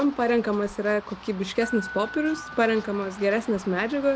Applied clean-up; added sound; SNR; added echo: none; Door / Bell + Run; 15 dB; none.